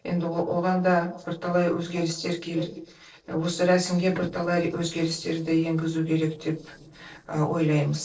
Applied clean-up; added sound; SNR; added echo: neural separator model SepFormer DNS4.